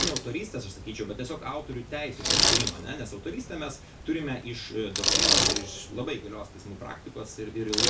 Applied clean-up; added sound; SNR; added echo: none; Bicycle; -5 dB; reverberation time 0.3 s.